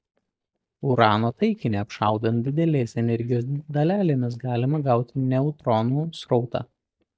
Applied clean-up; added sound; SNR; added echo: neural mask model DeepFilterNet 3.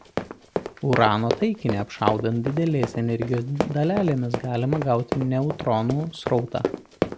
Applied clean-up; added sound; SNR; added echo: none; Run; 7 dB; none.